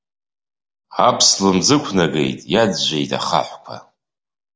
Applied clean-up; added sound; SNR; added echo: none; none; none; none.